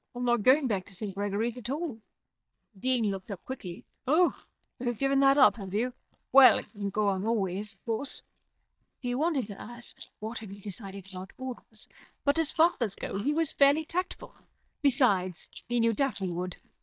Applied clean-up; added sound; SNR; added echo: neural mask model DeepFilterNet 3.